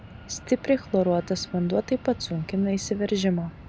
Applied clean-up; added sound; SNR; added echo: none; Fixed-wing aircraft, airplane; 17 dB; none.